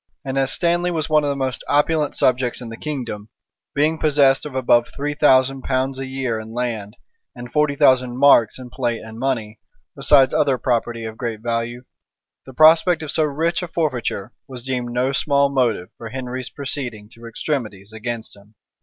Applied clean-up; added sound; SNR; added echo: none; none; none; none.